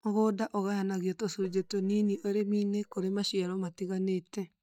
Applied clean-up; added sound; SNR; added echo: neural mask model DeepFilterNet 3.